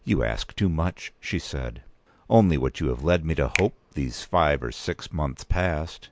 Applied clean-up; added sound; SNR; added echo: none; Finger snapping; 13 dB; none.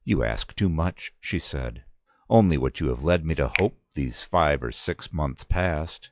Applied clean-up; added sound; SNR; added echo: classical method log-MMSE.